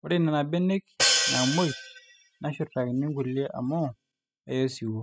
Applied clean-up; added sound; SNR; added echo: classical method spectral subtraction.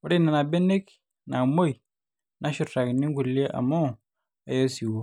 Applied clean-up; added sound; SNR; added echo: none; none; none; none.